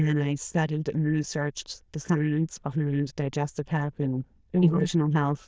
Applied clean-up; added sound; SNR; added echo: neural diffusion model UNIVERSE++.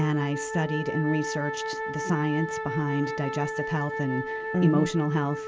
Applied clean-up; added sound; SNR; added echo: none; Wind instrument, woodwind instrument; 5 dB; none.